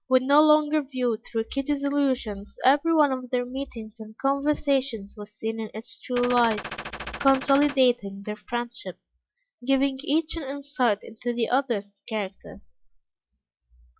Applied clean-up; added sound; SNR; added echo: classical method log-MMSE.